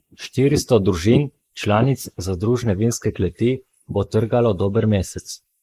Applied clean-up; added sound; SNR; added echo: neural mask model Resemble Enhance denoiser.